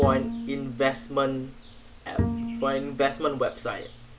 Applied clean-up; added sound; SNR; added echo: none; Bowed string instrument; 4 dB; none.